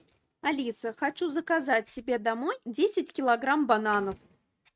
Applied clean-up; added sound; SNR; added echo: neural mask model RNNoise.